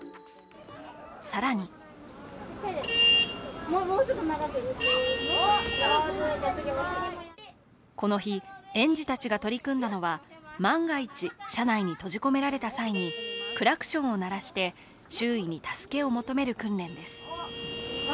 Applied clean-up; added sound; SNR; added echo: none; none; none; none.